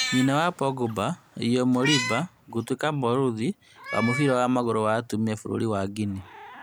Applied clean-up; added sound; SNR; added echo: none; Meow; 10 dB; none.